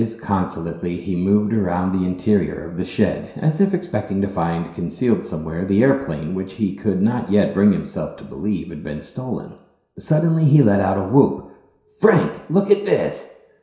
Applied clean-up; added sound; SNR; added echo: none; none; none; reverberation time 0.7 s.